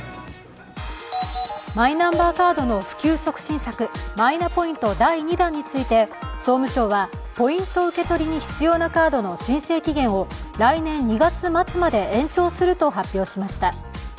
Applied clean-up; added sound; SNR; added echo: none; none; none; none.